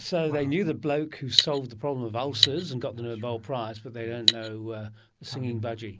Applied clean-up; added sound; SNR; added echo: none; Cutlery, silverware; -3 dB; none.